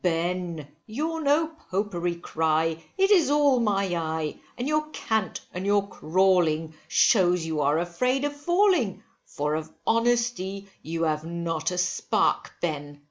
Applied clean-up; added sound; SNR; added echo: none; none; none; none.